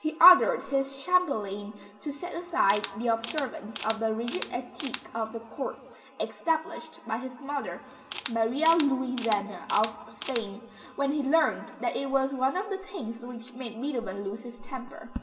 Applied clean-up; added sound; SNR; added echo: none; Camera; 9 dB; reverberation time 2.0 s.